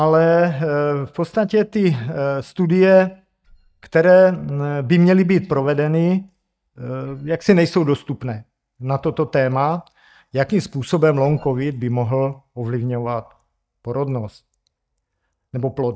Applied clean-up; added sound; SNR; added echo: neural mask model DeepFilterNet 3.